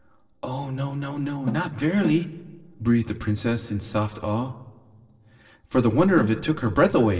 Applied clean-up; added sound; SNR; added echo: neural separator model SepFormer DNS4.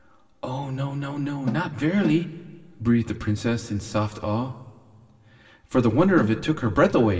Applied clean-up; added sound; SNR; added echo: none; Snare drum; 9 dB; reverberation time 1.7 s.